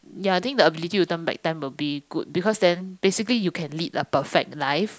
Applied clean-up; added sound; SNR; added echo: none; none; none; none.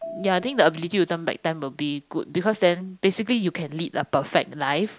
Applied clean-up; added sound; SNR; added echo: none; Marimba, xylophone; 20 dB; none.